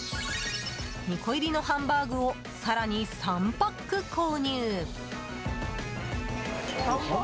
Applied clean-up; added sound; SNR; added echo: none; none; none; none.